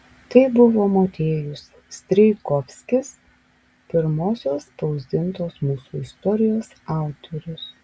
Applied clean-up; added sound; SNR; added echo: none; none; none; none.